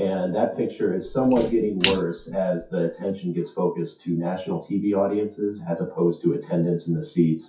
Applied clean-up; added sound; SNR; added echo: classical method WPE with log-MMSE.